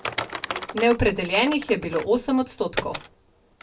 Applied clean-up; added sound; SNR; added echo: none; Typing; 10 dB; reverberation time 0.2 s.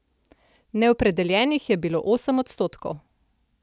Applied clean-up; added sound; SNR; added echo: none; none; none; none.